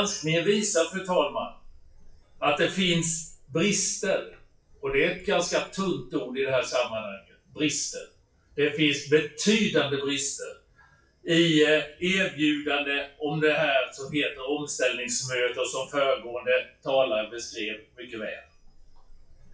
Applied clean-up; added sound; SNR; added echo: classical method WPE with log-MMSE.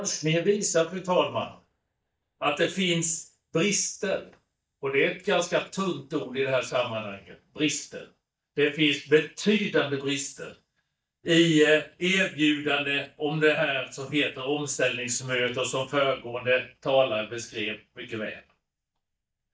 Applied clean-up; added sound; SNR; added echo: neural mask model DeepFilterNet 3.